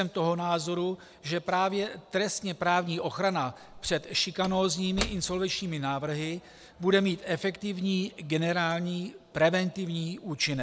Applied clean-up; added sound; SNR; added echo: none; Slam / Wood; 18 dB; none.